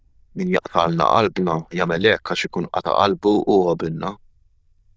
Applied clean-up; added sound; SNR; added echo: neural diffusion model UNIVERSE++.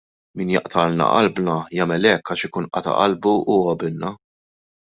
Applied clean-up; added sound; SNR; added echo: none; none; none; none.